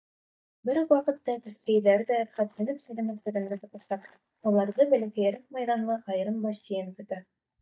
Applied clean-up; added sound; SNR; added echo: neural mask model DeepFilterNet 3.